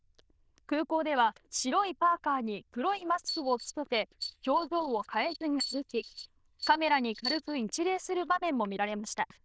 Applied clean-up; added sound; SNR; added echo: neural diffusion model UNIVERSE++.